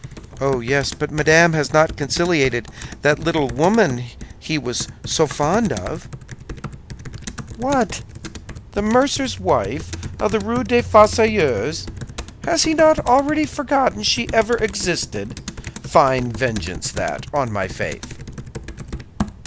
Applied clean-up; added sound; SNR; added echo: none; Computer keyboard; 12 dB; none.